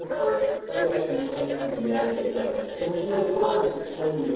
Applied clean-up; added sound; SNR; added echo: neural separator model SepFormer DNS4.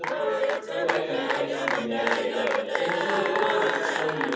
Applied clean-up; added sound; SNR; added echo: none; Applause / Cheering / Clapping; -3 dB; reverberation time 2.2 s.